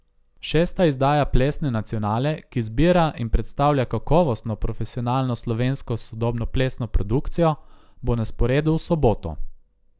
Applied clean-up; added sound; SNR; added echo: none; none; none; none.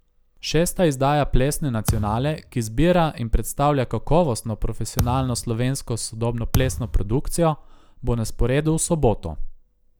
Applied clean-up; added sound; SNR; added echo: none; Thump, thud; 8 dB; none.